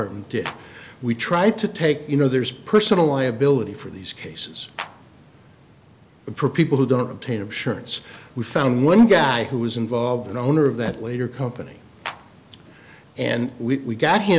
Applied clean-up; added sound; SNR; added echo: none; Clapping; 14 dB; none.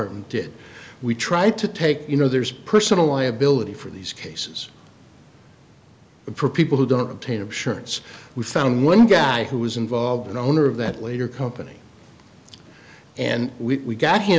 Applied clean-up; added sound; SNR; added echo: none; none; none; none.